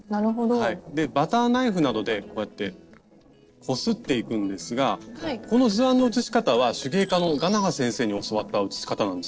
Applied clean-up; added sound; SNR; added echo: neural separator model SepFormer DNS4.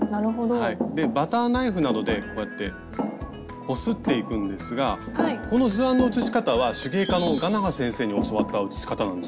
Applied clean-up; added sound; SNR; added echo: none; Thump, thud; 7 dB; none.